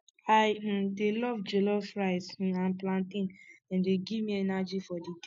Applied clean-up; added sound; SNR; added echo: neural mask model Resemble Enhance denoiser.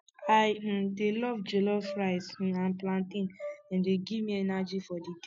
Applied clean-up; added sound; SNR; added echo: none; Brass instrument; 17 dB; none.